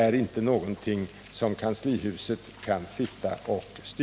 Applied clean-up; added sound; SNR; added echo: none; none; none; none.